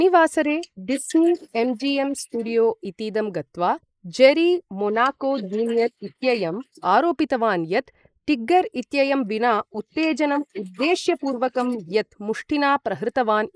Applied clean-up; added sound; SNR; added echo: neural mask model Resemble Enhance denoiser.